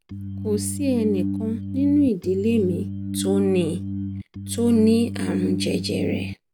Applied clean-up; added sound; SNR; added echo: none; Organ; 5 dB; none.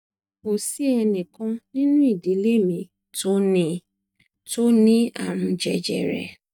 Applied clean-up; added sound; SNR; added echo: neural mask model DeepFilterNet 3.